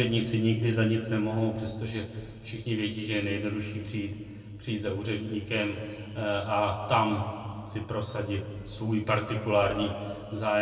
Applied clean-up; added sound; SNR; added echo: none; none; none; reverberation time 1.8 s.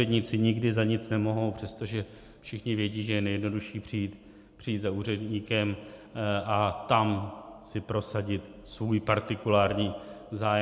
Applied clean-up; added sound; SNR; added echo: none; none; none; none.